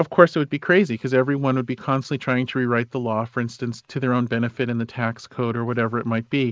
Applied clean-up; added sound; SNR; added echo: neural mask model Resemble Enhance denoiser.